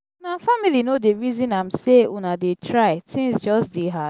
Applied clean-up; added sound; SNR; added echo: none; none; none; none.